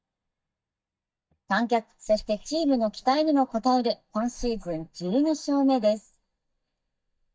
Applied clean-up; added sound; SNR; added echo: neural mask model DeepFilterNet 3.